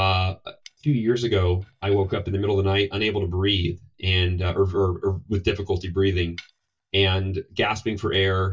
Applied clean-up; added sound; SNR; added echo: neural mask model DeepFilterNet 3.